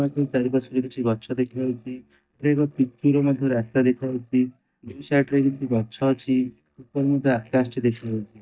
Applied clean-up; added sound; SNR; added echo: neural mask model DeepFilterNet 3.